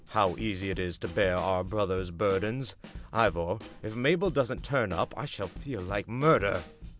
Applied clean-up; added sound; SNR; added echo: none; Snare drum / Drum kit; 15 dB; none.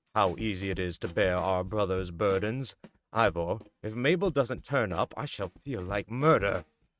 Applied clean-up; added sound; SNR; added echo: neural mask model RNNoise.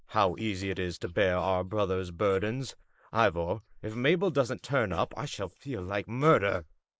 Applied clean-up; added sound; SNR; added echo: neural mask model Resemble Enhance denoiser.